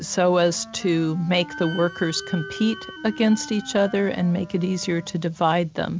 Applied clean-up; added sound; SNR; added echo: none; Wind instrument, woodwind instrument + Wind instrument, woodwind instrument; 16 dB; none.